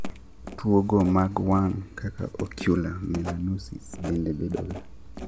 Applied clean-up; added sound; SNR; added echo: none; Writing; 15 dB; none.